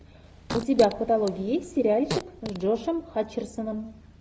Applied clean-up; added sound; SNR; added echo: none; Fart; 11 dB; none.